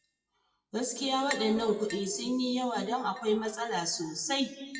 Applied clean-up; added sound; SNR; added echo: classical method WPE with log-MMSE.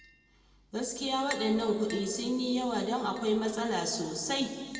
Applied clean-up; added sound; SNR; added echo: none; Tap; 18 dB; reverberation time 2.2 s.